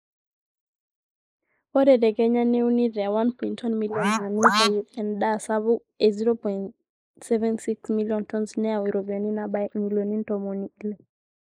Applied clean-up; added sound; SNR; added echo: neural mask model Resemble Enhance denoiser.